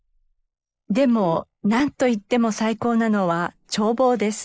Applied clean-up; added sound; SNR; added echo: neural mask model Resemble Enhance denoiser.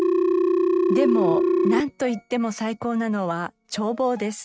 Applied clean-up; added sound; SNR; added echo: neural mask model RNNoise.